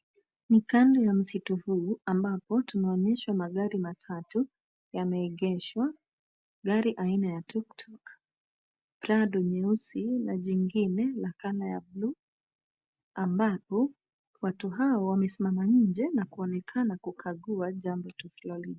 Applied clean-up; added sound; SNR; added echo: none; none; none; none.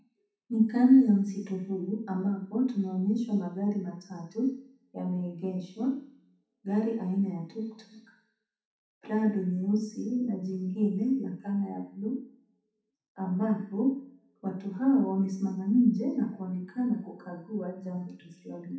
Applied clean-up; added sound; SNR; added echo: none; none; none; reverberation time 0.7 s.